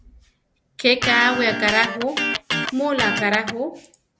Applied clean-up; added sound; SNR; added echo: none; Electric guitar; 3 dB; none.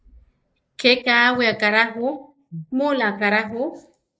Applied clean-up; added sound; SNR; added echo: neural mask model Resemble Enhance denoiser.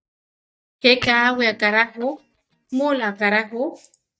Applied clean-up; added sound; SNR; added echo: neural mask model DeepFilterNet 3.